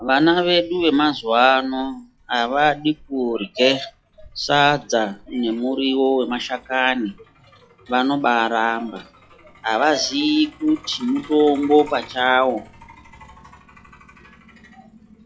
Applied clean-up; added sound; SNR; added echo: classical method log-MMSE.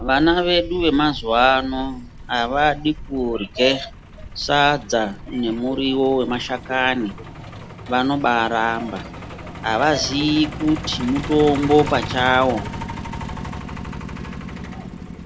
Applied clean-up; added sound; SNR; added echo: none; Truck; 11 dB; none.